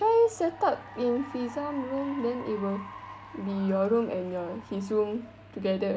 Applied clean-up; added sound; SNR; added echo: none; Applause / Cheering; 17 dB; none.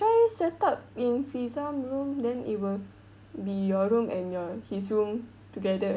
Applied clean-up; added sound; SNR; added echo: none; none; none; none.